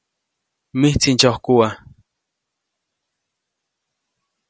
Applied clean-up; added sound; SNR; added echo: none; none; none; none.